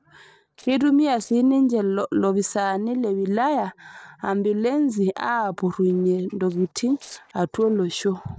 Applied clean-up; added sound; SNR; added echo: neural separator model SepFormer DNS4.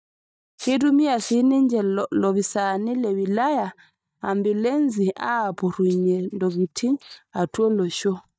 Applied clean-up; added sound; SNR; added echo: neural mask model DeepFilterNet 3.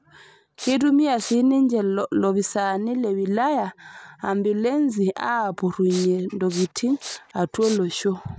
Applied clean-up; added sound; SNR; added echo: none; Respiratory sounds; 15 dB; none.